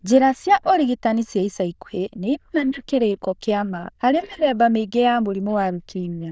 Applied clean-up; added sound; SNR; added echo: neural diffusion model UNIVERSE++.